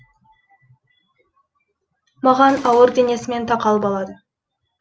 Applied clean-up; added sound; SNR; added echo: none; Gunshot, gunfire; 18 dB; none.